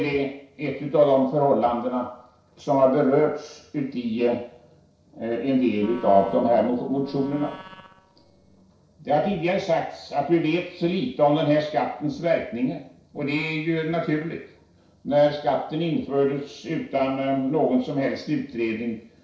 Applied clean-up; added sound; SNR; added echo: neural separator model SepFormer DNS4.